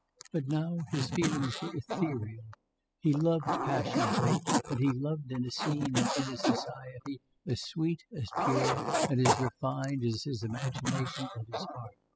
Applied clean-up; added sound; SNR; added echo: classical method spectral subtraction.